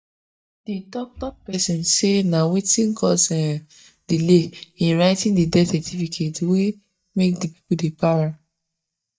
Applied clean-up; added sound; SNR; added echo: neural mask model DeepFilterNet 3.